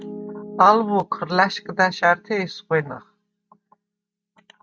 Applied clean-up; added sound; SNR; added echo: neural mask model RNNoise.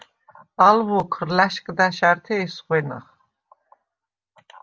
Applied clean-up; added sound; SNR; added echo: none; none; none; none.